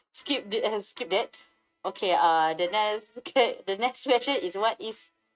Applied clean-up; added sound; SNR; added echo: neural mask model RNNoise.